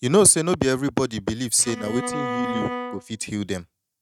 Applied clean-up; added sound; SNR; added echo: neural mask model RNNoise.